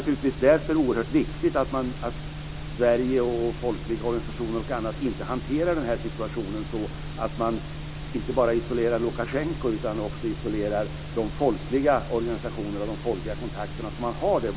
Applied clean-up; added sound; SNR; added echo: none; none; none; none.